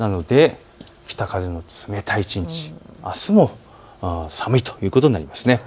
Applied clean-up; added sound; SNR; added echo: none; none; none; none.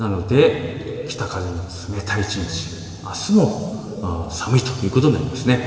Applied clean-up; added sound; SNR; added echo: none; none; none; reverberation time 2.8 s.